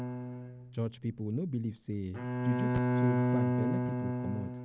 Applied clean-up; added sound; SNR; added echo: none; Bowed string instrument; -4 dB; none.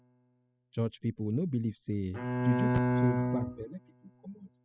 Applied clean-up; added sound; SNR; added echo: classical method spectral subtraction.